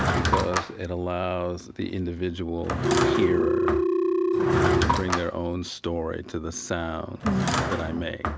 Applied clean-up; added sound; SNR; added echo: none; Drawer open or close / Wood + Telephone; -4 dB; none.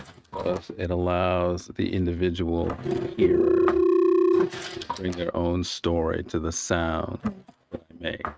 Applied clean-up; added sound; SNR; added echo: neural mask model RNNoise.